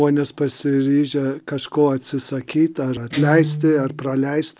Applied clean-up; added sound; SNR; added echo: none; Guitar; 13 dB; none.